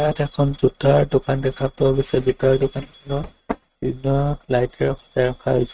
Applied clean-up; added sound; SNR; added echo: neural mask model RNNoise.